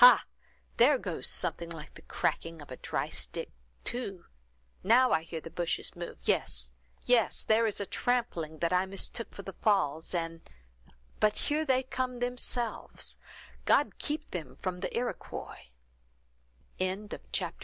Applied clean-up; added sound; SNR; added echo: none; none; none; none.